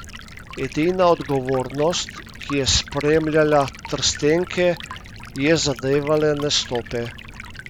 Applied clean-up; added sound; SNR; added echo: none; Stream; 15 dB; none.